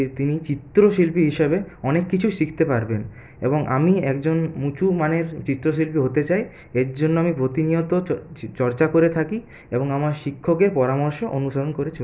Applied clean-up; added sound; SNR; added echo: none; none; none; none.